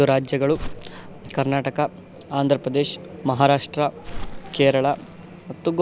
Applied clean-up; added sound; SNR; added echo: none; Crumpling, crinkling; 14 dB; none.